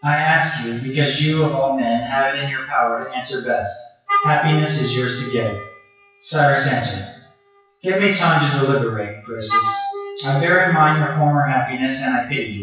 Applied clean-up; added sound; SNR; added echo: classical method WPE with log-MMSE.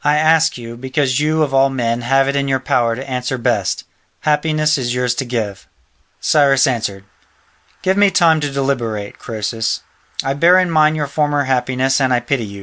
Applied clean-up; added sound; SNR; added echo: none; none; none; none.